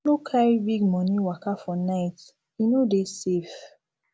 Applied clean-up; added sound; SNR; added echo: none; none; none; none.